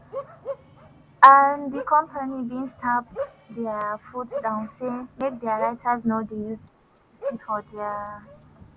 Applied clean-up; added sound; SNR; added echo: none; Bark; 15 dB; none.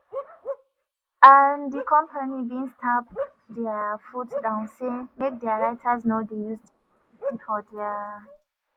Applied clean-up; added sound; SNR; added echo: neural mask model Resemble Enhance denoiser.